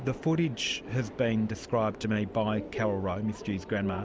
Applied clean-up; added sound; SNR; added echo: none; Subway, metro, underground; 12 dB; none.